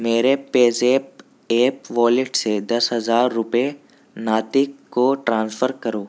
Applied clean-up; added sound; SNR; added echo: none; none; none; none.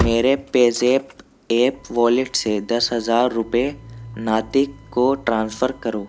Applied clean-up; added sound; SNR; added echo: none; Slam / Engine starting; 14 dB; none.